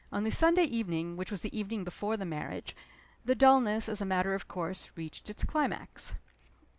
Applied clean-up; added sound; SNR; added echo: none; none; none; none.